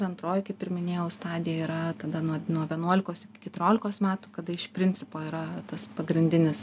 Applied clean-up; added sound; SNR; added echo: none; none; none; none.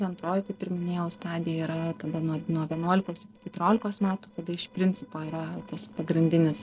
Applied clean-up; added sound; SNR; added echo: neural separator model SepFormer DNS4.